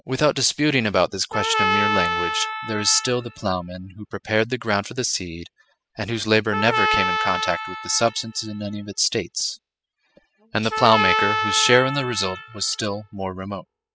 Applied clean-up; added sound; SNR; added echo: classical method spectral subtraction.